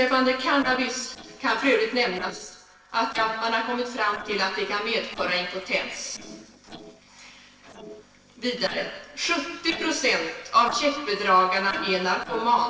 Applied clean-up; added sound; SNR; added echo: neural separator model SepFormer DNS4.